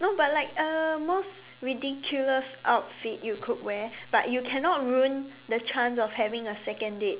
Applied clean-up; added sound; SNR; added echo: none; none; none; none.